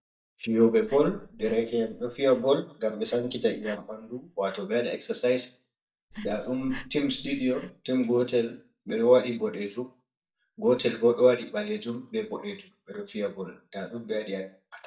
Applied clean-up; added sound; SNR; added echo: neural mask model DeepFilterNet 3.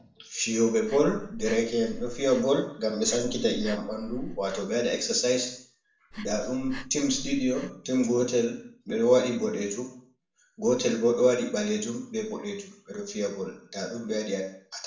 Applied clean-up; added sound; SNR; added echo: none; Breathing; 12 dB; reverberation time 0.5 s.